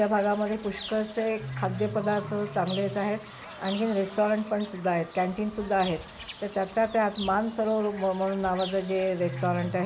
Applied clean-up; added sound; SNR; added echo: none; Bird / Fowl; 12 dB; none.